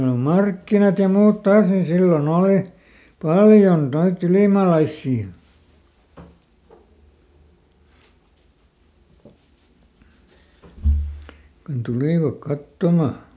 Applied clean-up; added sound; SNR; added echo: none; none; none; none.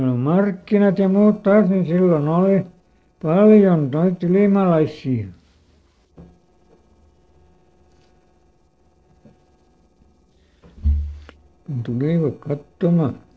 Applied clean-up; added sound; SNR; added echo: neural separator model SepFormer DNS4.